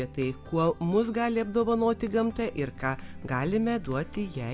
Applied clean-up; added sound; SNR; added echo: none; none; none; none.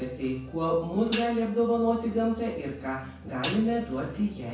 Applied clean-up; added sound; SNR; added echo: none; Hi-hat; 12 dB; reverberation time 0.6 s.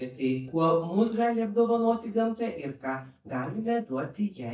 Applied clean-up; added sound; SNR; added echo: neural mask model DeepFilterNet 3.